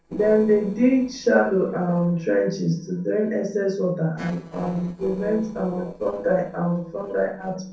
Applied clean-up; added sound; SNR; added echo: neural separator model SepFormer DNS4.